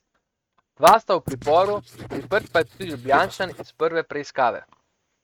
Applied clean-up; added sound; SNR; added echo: neural mask model RNNoise.